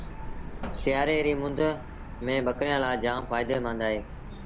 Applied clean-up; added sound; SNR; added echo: none; Truck; 9 dB; none.